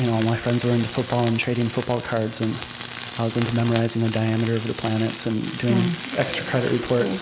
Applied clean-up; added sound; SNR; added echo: none; Tools; 12 dB; none.